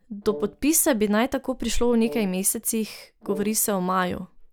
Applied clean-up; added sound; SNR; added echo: none; Brass instrument; 17 dB; none.